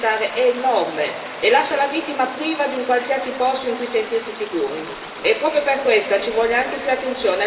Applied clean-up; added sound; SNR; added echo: none; Stream; 14 dB; reverberation time 2.4 s.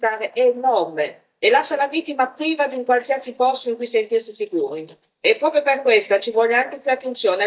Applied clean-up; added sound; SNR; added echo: neural mask model DeepFilterNet 3.